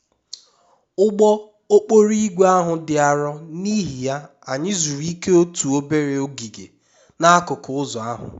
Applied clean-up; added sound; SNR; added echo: none; none; none; none.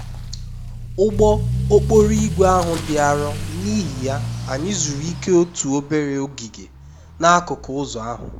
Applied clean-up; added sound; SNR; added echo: none; Accelerating, revving, vroom / Motor vehicle (road); 7 dB; none.